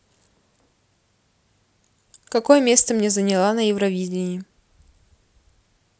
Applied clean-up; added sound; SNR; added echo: none; none; none; none.